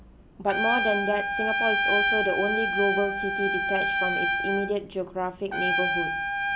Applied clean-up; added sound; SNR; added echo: none; Trumpet; -2 dB; none.